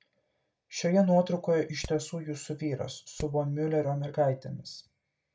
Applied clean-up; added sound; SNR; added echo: none; Hammer; 12 dB; reverberation time 0.2 s.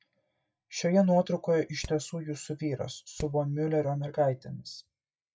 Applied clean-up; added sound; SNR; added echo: classical method WPE with log-MMSE.